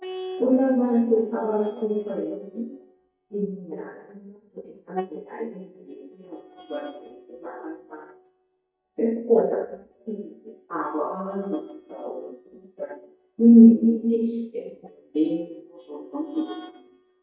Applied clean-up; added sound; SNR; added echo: neural mask model DeepFilterNet 3.